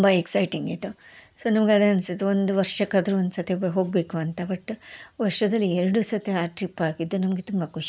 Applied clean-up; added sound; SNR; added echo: neural mask model Resemble Enhance denoiser.